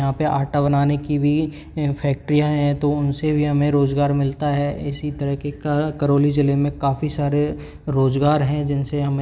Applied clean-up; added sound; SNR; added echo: none; none; none; none.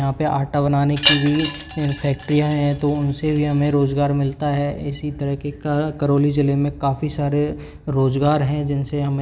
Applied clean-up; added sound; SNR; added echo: none; Wind chime; 9 dB; none.